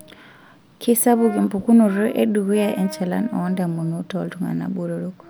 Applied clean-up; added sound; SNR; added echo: none; Brass instrument; 19 dB; none.